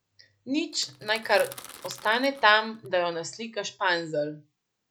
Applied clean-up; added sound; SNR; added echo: none; Crackle / Crushing; 18 dB; none.